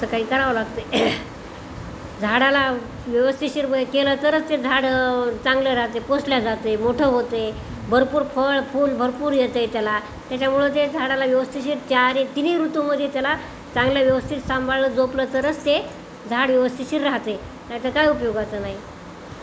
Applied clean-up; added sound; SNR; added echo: none; none; none; none.